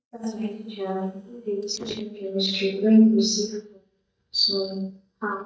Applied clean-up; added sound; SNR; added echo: neural mask model DeepFilterNet 3.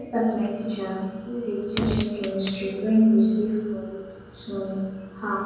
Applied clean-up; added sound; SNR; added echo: none; Fire; 11 dB; reverberation time 1.3 s.